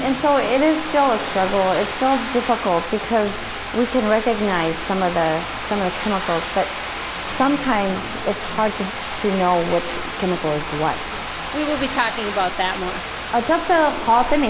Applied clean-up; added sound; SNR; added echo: none; Bathtub (filling or washing); 6 dB; none.